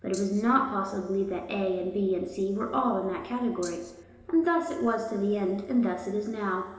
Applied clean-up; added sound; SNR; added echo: none; Rattle (instrument); 17 dB; reverberation time 3.0 s.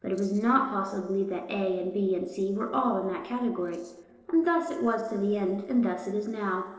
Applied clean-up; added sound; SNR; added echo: neural separator model SepFormer DNS4.